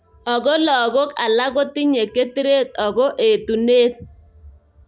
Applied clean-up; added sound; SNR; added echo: none; none; none; none.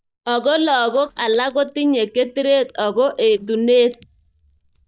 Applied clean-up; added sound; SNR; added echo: neural mask model DeepFilterNet 3.